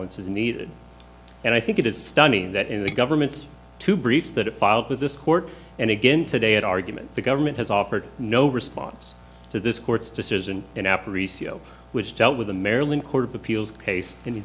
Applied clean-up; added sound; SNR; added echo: none; none; none; none.